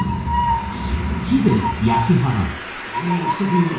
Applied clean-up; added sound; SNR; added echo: none; Train; 5 dB; reverberation time 0.6 s.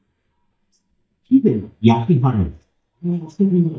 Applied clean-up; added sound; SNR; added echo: neural mask model DeepFilterNet 3.